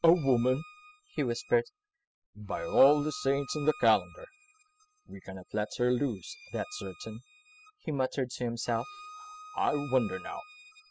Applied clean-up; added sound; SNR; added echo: classical method spectral subtraction.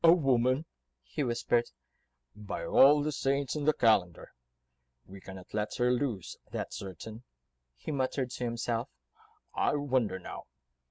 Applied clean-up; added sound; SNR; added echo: none; none; none; none.